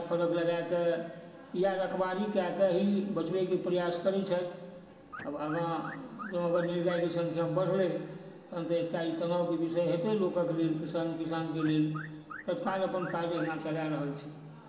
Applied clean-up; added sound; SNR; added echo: none; Alarm / Car; 16 dB; reverberation time 1.3 s.